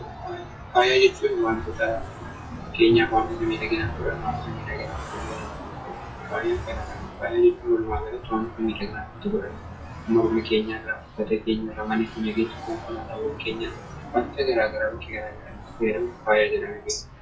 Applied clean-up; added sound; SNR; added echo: classical method WPE with log-MMSE.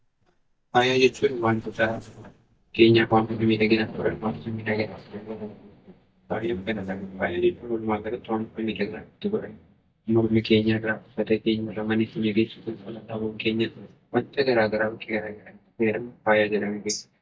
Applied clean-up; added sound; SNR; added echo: neural mask model DeepFilterNet 3.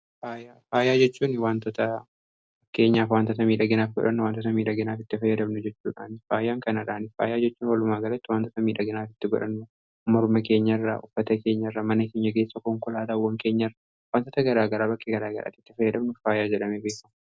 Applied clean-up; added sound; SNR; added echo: none; none; none; none.